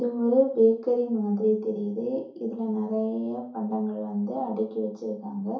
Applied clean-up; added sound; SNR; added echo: none; none; none; reverberation time 0.7 s.